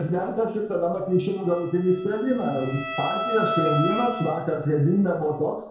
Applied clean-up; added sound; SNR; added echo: none; Bowed string instrument; 8 dB; reverberation time 0.5 s.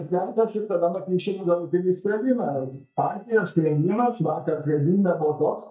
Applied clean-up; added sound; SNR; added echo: neural mask model DeepFilterNet 3.